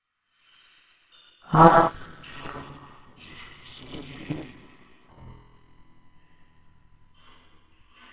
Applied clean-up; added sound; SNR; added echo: neural separator model SepFormer WHAMR!.